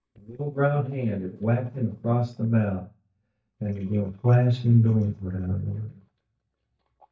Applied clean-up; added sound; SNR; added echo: neural mask model DeepFilterNet 3.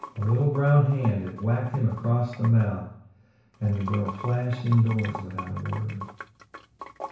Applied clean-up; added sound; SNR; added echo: none; Sink (filling or washing) / Water; 16 dB; reverberation time 0.6 s.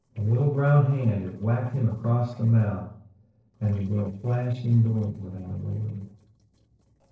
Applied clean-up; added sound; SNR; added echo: neural separator model SepFormer DNS4.